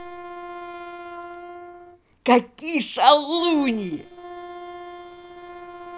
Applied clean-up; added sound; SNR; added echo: neural separator model SepFormer DNS4.